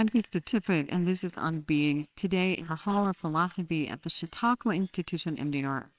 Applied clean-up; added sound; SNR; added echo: neural separator model SepFormer WHAMR!.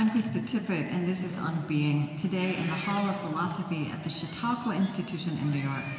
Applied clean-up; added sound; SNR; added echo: none; Boat, Water vehicle; 15 dB; reverberation time 2.8 s.